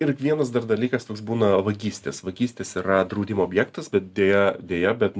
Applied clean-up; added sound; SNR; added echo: none; none; none; none.